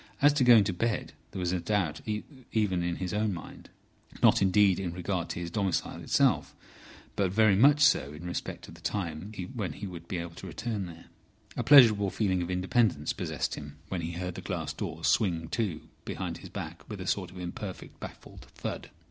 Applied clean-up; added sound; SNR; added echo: none; none; none; none.